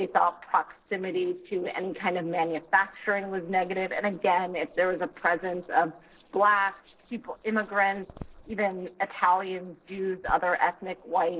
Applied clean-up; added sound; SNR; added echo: neural separator model SepFormer DNS4.